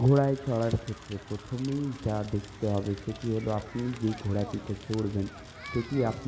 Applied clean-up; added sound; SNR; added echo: none; Crackle; 16 dB; none.